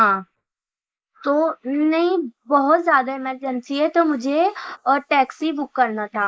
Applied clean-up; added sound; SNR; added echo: neural mask model Resemble Enhance denoiser.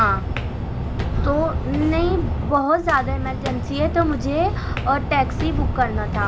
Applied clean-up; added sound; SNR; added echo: none; Walk, footsteps; 1 dB; none.